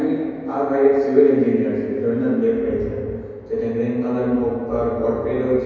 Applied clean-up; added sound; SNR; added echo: none; none; none; reverberation time 2.2 s.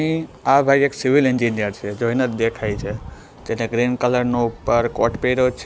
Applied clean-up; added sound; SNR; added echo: none; none; none; none.